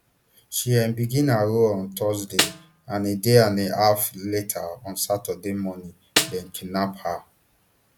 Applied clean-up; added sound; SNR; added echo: none; Snare drum; 3 dB; none.